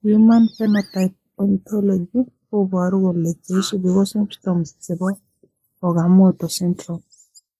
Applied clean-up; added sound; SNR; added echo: neural mask model Resemble Enhance denoiser.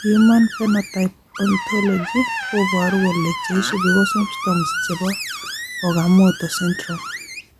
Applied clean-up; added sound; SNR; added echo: none; Screech; 7 dB; none.